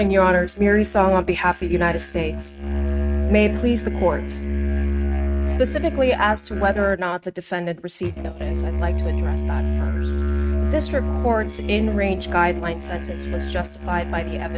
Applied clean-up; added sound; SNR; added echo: neural mask model RNNoise.